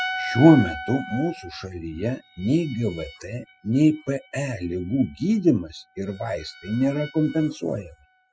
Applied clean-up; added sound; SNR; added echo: classical method spectral subtraction.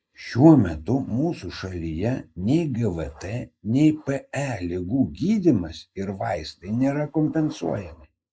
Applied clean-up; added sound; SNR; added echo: neural mask model Resemble Enhance denoiser.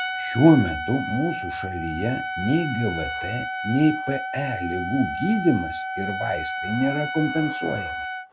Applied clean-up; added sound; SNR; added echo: none; Trumpet; 6 dB; none.